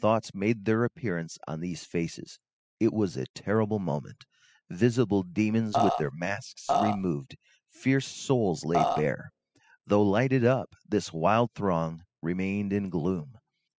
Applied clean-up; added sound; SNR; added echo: classical method spectral subtraction.